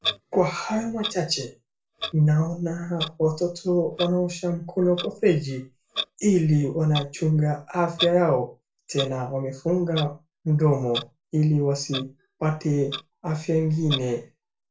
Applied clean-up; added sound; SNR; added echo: none; Clock; 13 dB; reverberation time 0.3 s.